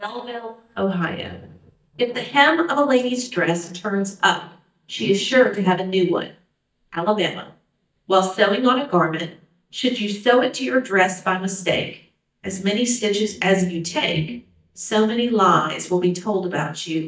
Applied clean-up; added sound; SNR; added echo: neural mask model DeepFilterNet 3.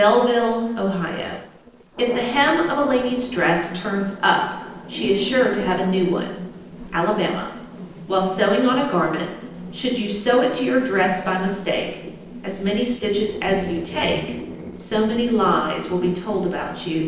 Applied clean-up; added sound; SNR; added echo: neural separator model SepFormer DNS4.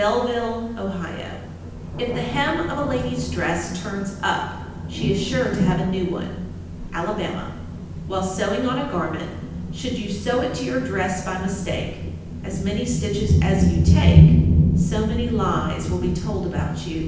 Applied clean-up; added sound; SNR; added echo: none; Thunder; -3 dB; reverberation time 0.9 s.